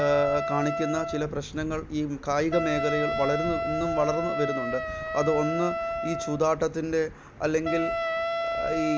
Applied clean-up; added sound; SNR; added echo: none; Wind instrument, woodwind instrument; 3 dB; none.